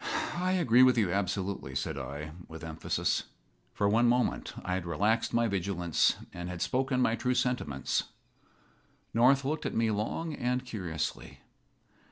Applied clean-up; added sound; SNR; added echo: none; none; none; none.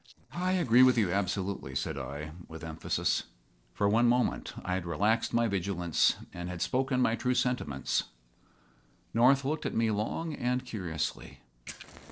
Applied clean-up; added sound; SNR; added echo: neural separator model SepFormer DNS4.